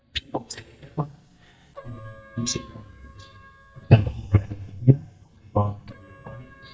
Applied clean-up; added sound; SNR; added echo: neural mask model DeepFilterNet 3.